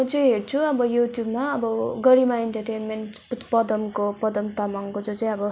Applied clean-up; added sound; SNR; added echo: none; none; none; none.